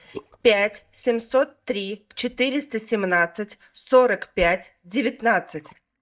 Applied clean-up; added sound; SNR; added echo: neural mask model DeepFilterNet 3.